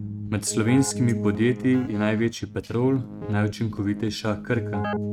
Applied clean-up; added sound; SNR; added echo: neural mask model RNNoise.